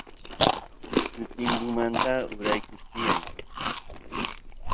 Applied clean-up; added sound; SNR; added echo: none; Chewing, mastication; -4 dB; none.